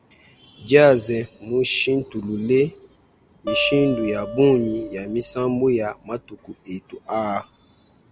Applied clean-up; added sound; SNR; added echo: none; Acoustic guitar; 10 dB; none.